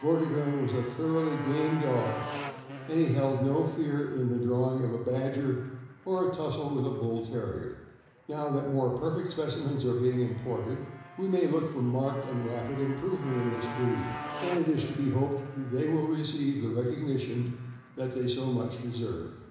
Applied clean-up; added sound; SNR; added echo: none; Motorcycle; 15 dB; reverberation time 1.0 s.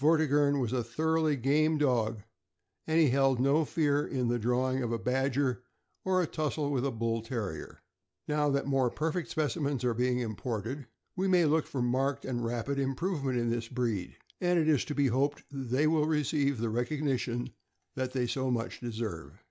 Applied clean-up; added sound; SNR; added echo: none; none; none; none.